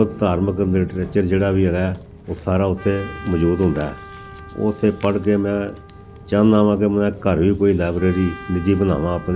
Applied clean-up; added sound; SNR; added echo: none; Walk, footsteps + Trumpet; 18 dB; none.